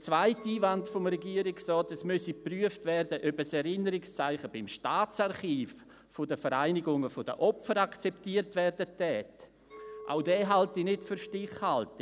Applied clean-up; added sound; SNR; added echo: none; Chink, clink; 19 dB; none.